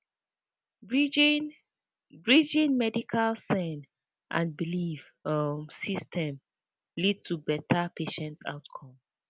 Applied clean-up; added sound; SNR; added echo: none; none; none; none.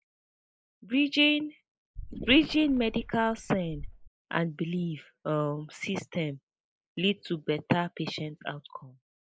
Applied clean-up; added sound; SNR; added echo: neural mask model Resemble Enhance denoiser.